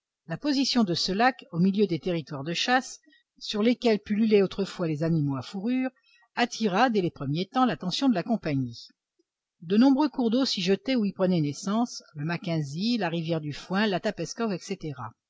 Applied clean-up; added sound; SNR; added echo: none; none; none; none.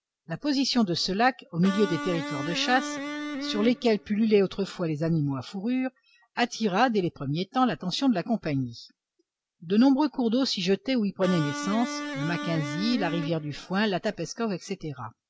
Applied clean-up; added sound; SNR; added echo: none; Electric guitar; 8 dB; none.